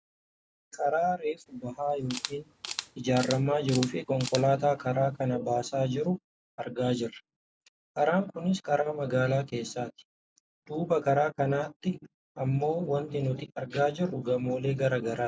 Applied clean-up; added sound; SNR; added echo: none; Camera; 12 dB; none.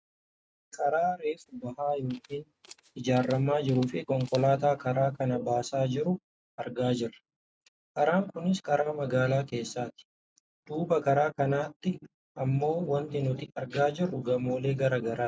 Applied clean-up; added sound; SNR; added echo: neural mask model RNNoise.